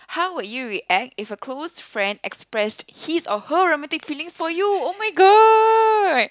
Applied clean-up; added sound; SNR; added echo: none; none; none; none.